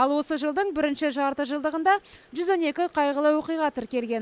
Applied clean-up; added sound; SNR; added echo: none; none; none; none.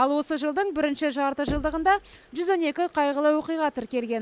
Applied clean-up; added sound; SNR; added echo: none; Knock; 15 dB; none.